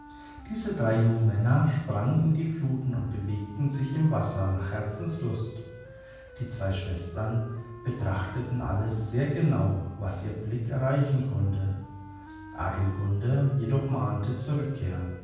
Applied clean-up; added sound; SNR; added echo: none; Wind instrument, woodwind instrument; 19 dB; reverberation time 1.2 s.